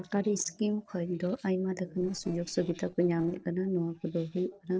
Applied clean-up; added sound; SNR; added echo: neural separator model SepFormer DNS4.